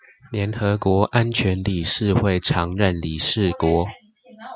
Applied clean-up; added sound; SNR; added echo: none; none; none; none.